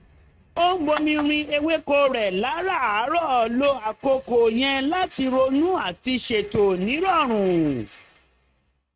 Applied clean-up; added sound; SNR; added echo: neural mask model RNNoise.